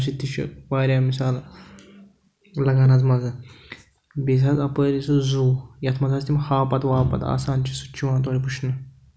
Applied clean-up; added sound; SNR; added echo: none; none; none; none.